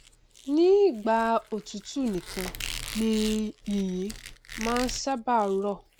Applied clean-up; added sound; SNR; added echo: none; Squeak; 13 dB; none.